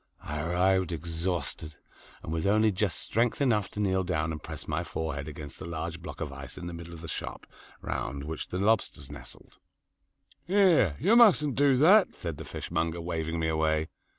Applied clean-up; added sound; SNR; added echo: none; none; none; none.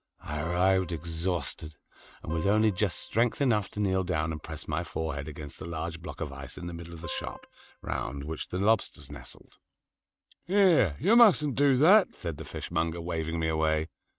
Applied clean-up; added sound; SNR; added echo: neural mask model RNNoise.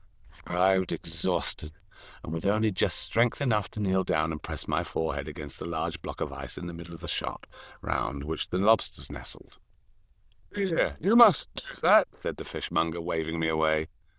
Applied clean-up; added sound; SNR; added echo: neural diffusion model UNIVERSE++.